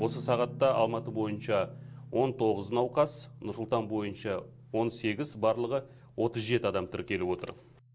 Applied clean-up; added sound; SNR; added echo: none; Guitar; 15 dB; none.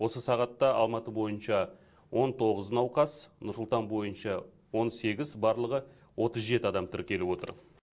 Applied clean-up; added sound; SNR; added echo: none; none; none; none.